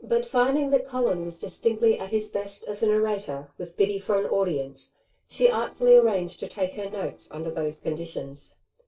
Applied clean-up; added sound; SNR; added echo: neural separator model SepFormer DNS4.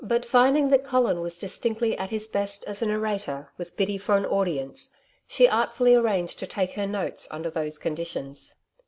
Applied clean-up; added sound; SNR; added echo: none; none; none; none.